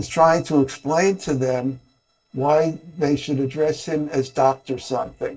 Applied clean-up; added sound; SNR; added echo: neural separator model SepFormer DNS4.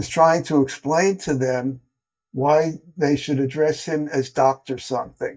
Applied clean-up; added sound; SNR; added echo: neural mask model DeepFilterNet 3.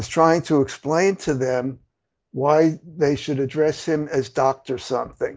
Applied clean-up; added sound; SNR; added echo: none; none; none; none.